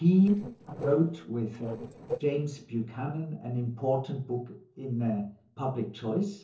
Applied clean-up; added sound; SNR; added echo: neural separator model SepFormer DNS4.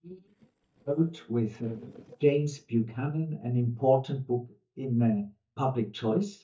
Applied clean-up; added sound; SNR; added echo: neural mask model DeepFilterNet 3.